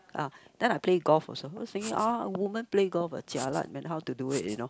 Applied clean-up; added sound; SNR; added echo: none; Writing; 16 dB; none.